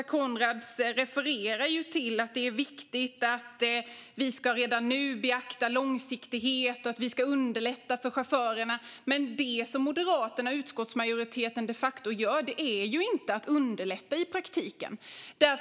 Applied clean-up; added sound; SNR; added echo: none; none; none; none.